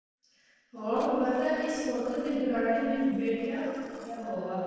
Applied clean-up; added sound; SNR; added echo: neural separator model SepFormer DNS4.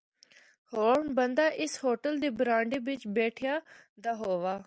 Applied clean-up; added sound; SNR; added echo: none; none; none; none.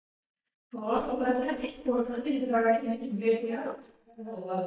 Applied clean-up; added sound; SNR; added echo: neural mask model DeepFilterNet 3.